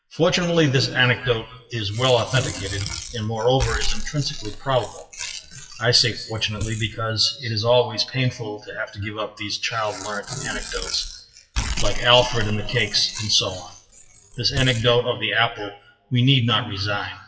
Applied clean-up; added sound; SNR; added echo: classical method WPE with log-MMSE.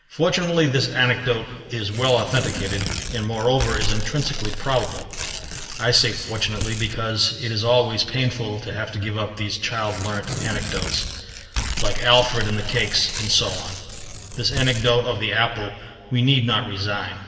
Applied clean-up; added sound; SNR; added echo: none; Tearing; 7 dB; reverberation time 2.8 s.